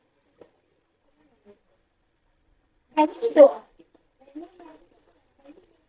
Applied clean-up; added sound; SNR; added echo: neural mask model DeepFilterNet 3.